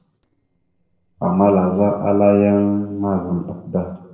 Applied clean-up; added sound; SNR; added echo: neural separator model SepFormer DNS4.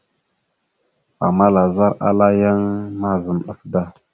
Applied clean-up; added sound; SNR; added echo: none; none; none; none.